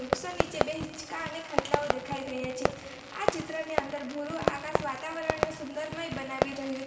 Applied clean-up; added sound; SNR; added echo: none; Fireworks; -3 dB; reverberation time 2.2 s.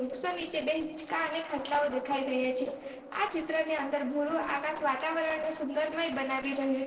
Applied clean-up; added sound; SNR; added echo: neural separator model SepFormer DNS4.